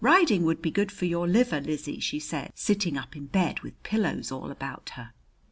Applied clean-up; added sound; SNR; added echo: none; none; none; none.